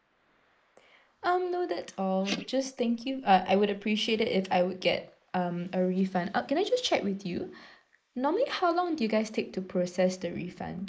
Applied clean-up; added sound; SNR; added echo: neural mask model Resemble Enhance denoiser.